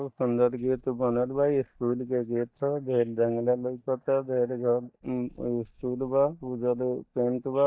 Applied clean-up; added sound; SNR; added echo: neural mask model DeepFilterNet 3.